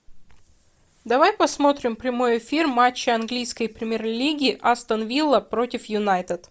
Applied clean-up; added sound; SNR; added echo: none; none; none; none.